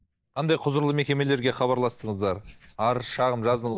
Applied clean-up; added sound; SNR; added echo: neural mask model DeepFilterNet 3.